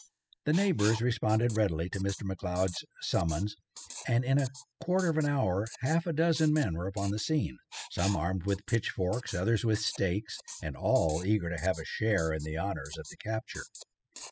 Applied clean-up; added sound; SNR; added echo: classical method spectral subtraction.